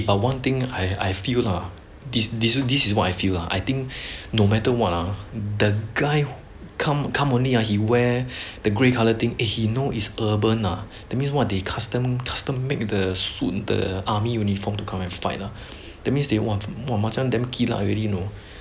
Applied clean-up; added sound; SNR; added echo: none; none; none; none.